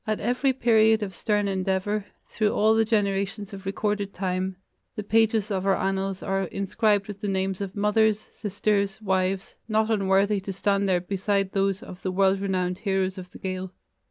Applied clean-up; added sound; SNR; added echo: none; none; none; none.